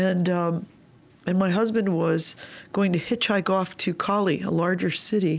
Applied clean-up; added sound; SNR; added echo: none; none; none; none.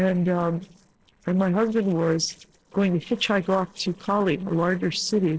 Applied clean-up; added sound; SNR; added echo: neural separator model SepFormer DNS4.